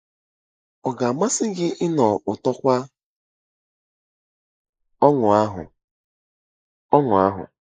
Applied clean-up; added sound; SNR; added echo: neural mask model Resemble Enhance denoiser.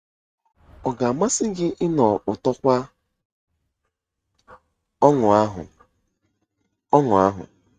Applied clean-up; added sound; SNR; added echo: neural mask model RNNoise.